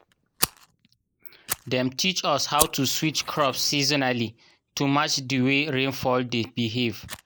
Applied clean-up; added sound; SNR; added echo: neural mask model Resemble Enhance denoiser.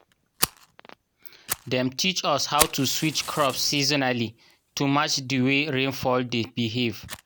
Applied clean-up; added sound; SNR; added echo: none; Fire; 10 dB; none.